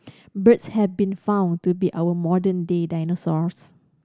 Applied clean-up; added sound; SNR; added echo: none; none; none; none.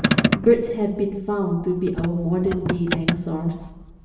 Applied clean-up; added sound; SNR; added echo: none; Motor vehicle (road); 4 dB; reverberation time 1.0 s.